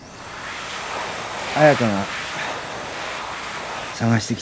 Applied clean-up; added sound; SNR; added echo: none; Domestic sounds, home sounds; 5 dB; none.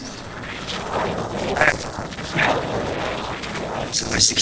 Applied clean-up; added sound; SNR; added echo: neural separator model SepFormer DNS4.